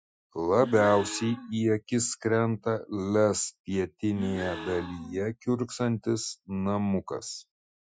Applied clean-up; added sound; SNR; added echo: classical method Wiener filter.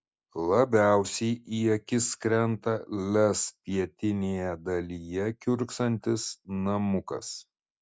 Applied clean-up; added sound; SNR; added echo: none; none; none; none.